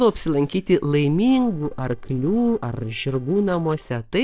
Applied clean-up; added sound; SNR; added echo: neural separator model SepFormer DNS4.